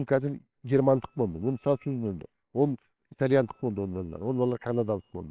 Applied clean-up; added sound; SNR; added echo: neural separator model SepFormer WHAMR!.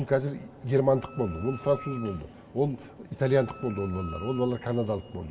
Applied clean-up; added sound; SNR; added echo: none; Wind instrument, woodwind instrument; 17 dB; reverberation time 1.4 s.